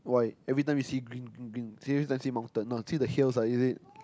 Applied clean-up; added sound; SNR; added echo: none; none; none; none.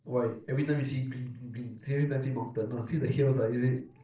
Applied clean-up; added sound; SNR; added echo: neural separator model SepFormer DNS4.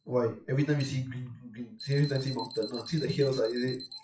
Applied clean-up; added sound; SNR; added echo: classical method WPE with log-MMSE.